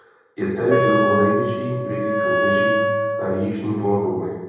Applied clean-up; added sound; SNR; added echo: none; Wind instrument, woodwind instrument; -1 dB; reverberation time 1.3 s.